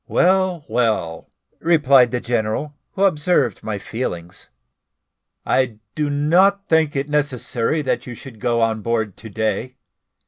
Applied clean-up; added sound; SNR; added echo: none; none; none; none.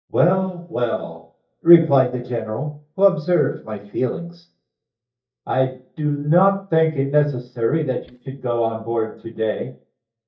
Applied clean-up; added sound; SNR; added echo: neural mask model DeepFilterNet 3.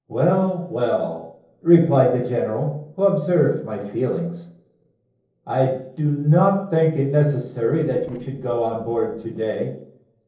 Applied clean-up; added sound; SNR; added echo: neural separator model SepFormer DNS4.